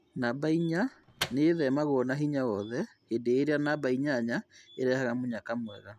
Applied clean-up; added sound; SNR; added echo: none; Microwave oven; 12 dB; none.